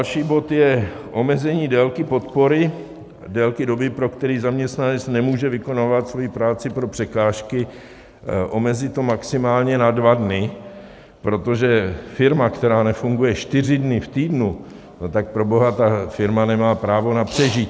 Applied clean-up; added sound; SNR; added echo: none; none; none; none.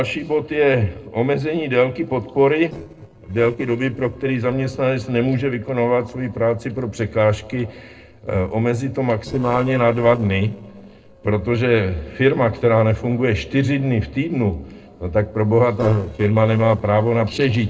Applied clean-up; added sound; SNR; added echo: neural separator model SepFormer DNS4.